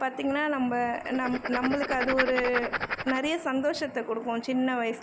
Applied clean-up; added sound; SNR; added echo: none; Writing; 5 dB; none.